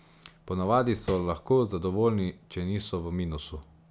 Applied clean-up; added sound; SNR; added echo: none; Tap; 12 dB; none.